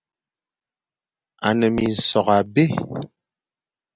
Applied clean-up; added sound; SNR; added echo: none; none; none; none.